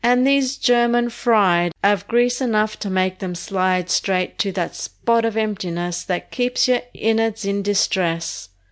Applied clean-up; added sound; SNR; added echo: none; none; none; none.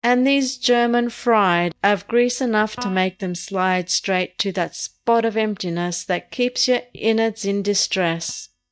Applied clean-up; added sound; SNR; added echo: neural mask model DeepFilterNet 3.